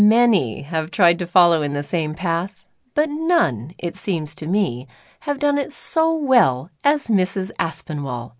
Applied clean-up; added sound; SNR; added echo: none; none; none; none.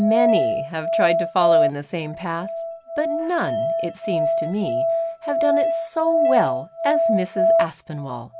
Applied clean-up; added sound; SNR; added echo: none; Musical instrument; -4 dB; none.